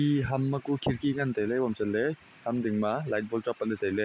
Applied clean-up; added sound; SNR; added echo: none; none; none; none.